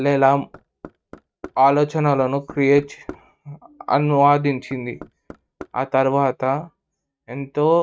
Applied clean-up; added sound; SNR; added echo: neural mask model RNNoise.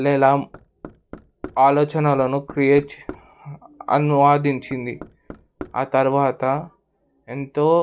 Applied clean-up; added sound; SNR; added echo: none; Knock; 19 dB; none.